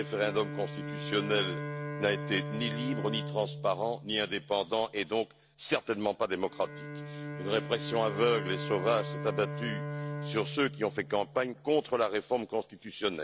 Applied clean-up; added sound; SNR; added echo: none; Bowed string instrument; 7 dB; none.